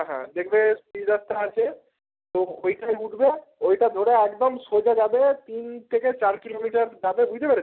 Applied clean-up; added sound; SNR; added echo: none; none; none; none.